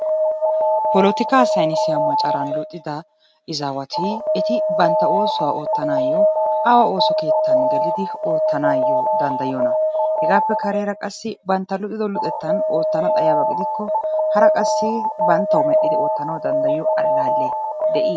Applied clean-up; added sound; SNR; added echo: none; Alarm; -4 dB; none.